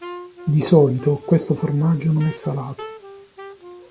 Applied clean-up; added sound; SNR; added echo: none; Wind instrument, woodwind instrument; 18 dB; none.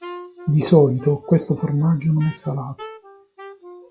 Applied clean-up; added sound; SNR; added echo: classical method log-MMSE.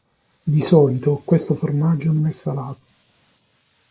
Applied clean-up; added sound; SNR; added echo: neural mask model Resemble Enhance denoiser.